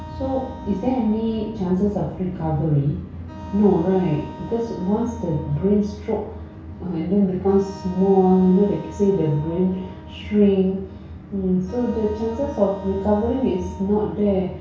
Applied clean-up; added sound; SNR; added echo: none; Wind instrument, woodwind instrument; 20 dB; reverberation time 0.6 s.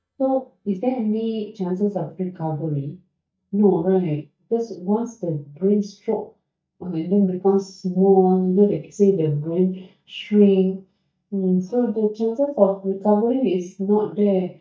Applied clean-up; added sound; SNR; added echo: neural mask model DeepFilterNet 3.